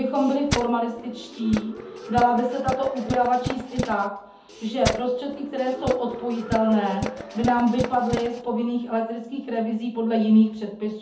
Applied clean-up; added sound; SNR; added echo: none; Tools; 8 dB; reverberation time 0.6 s.